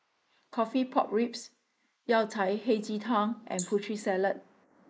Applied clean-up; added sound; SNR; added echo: neural mask model Resemble Enhance denoiser.